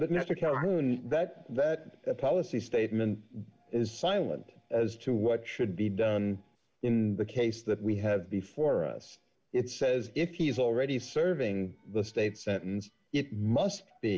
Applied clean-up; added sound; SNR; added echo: none; none; none; none.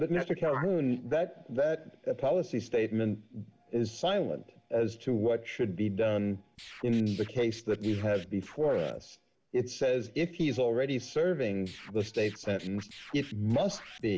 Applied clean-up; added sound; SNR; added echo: none; Scratching (performance technique); 19 dB; none.